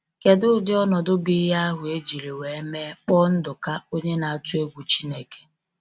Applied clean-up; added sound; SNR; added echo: none; none; none; none.